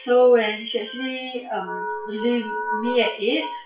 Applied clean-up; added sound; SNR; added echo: classical method WPE with log-MMSE.